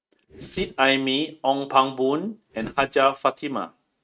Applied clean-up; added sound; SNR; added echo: neural mask model RNNoise.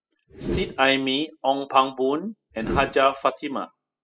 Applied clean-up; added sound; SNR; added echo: classical method spectral subtraction.